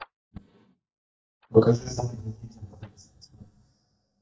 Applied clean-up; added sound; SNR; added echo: neural mask model DeepFilterNet 3.